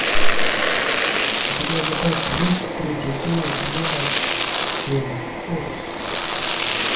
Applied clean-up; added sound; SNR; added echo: none; Domestic sounds, home sounds; 0 dB; reverberation time 0.4 s.